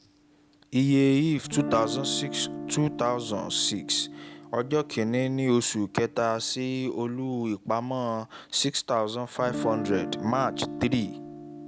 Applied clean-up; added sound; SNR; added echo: none; Guitar; 11 dB; none.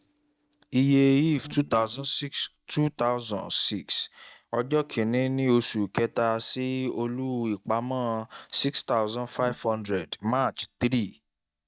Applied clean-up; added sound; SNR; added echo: neural mask model DeepFilterNet 3.